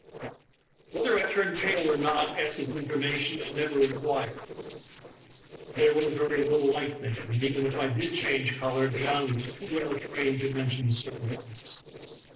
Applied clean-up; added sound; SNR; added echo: neural separator model SepFormer DNS4.